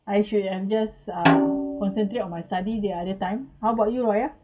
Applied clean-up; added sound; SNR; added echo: none; Snare drum; 1 dB; reverberation time 0.2 s.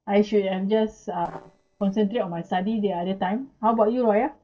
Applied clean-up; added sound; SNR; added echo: neural separator model SepFormer DNS4.